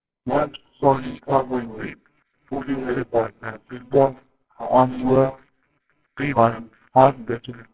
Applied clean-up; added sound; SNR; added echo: neural separator model SepFormer WHAMR!.